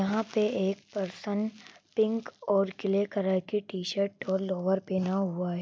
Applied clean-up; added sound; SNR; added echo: none; none; none; none.